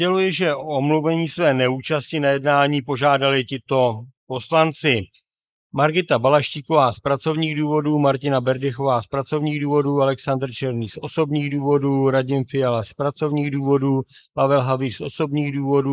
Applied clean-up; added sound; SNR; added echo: neural mask model Resemble Enhance denoiser.